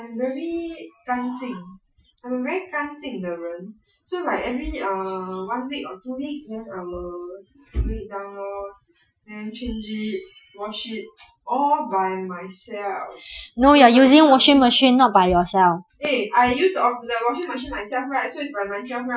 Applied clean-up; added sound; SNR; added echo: classical method Wiener filter.